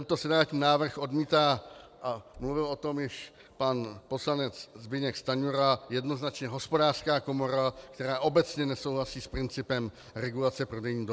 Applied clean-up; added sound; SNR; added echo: none; none; none; none.